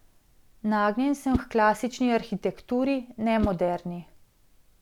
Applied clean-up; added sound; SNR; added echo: none; Whoosh, swoosh, swish; 13 dB; none.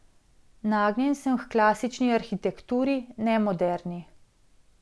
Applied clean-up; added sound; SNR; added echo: none; none; none; none.